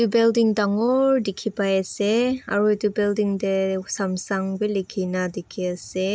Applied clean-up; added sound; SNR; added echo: none; none; none; none.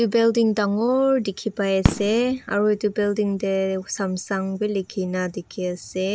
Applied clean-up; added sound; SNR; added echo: none; Fireworks; 9 dB; none.